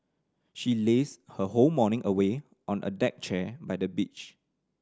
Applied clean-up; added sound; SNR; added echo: none; none; none; none.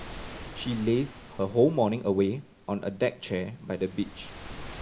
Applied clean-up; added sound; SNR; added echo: none; Waves, surf; 15 dB; reverberation time 0.4 s.